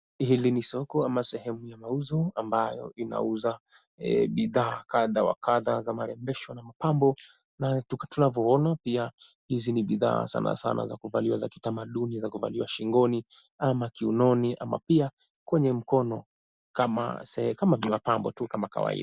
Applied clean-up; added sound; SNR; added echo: none; none; none; none.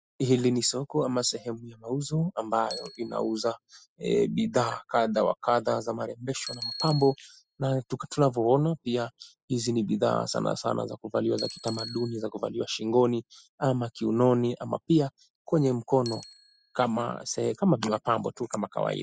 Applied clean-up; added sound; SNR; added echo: classical method spectral subtraction.